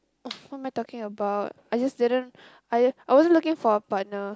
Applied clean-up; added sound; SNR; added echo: none; none; none; none.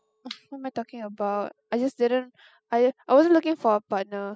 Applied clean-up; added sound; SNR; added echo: classical method spectral subtraction.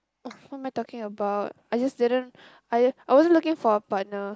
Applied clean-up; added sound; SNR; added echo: neural mask model Resemble Enhance denoiser.